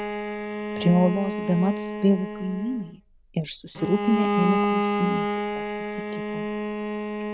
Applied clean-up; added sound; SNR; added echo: none; Bowed string instrument; 1 dB; none.